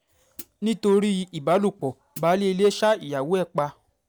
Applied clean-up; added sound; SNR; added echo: none; Hi-hat; 18 dB; none.